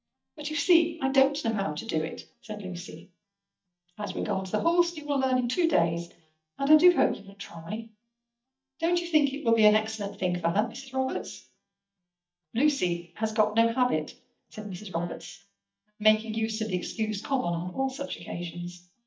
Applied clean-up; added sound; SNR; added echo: neural mask model DeepFilterNet 3.